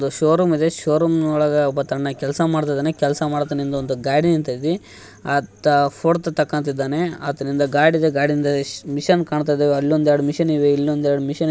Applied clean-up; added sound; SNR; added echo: none; none; none; none.